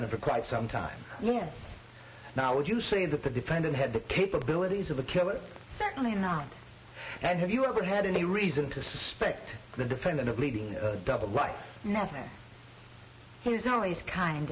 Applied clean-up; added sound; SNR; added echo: none; none; none; none.